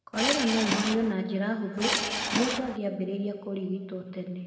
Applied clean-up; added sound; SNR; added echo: none; Subway, metro, underground / Engine; 0 dB; reverberation time 1.9 s.